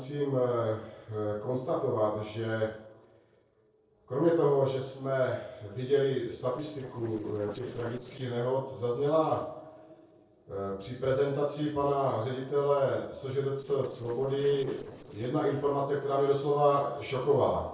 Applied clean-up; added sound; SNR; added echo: neural separator model SepFormer DNS4.